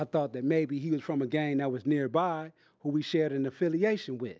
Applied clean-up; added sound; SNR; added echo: none; none; none; none.